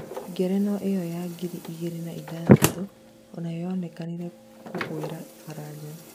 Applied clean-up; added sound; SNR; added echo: none; Slam; -3 dB; none.